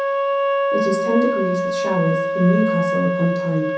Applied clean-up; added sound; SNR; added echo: none; Wind instrument, woodwind instrument; -1 dB; reverberation time 0.6 s.